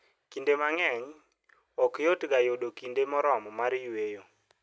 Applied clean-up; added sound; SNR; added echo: none; none; none; none.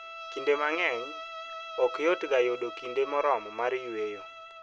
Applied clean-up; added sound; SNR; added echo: none; Bowed string instrument; 11 dB; none.